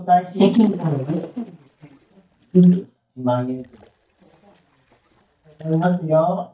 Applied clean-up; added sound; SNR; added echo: neural mask model DeepFilterNet 3.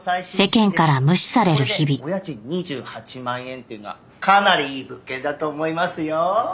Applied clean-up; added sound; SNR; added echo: none; none; none; none.